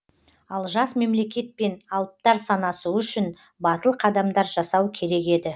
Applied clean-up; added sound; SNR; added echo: none; none; none; none.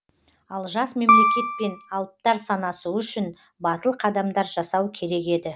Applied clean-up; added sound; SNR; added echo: none; Piano; -5 dB; none.